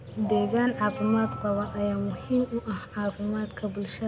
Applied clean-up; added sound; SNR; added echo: none; Acoustic guitar; 17 dB; none.